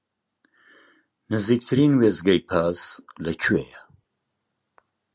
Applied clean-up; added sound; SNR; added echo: none; none; none; none.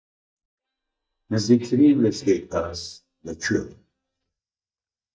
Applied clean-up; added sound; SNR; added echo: neural mask model DeepFilterNet 3.